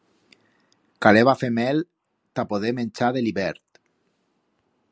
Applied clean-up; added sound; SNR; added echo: none; none; none; none.